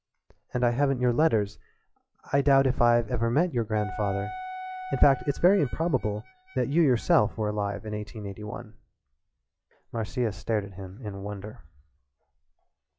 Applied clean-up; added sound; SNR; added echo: classical method log-MMSE.